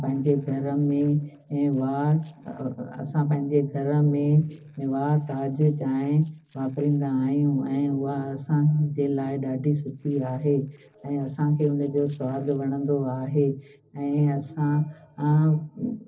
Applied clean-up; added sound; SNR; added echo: neural separator model SepFormer DNS4.